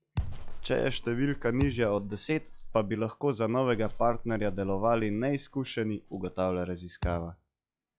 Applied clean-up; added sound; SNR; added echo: classical method log-MMSE.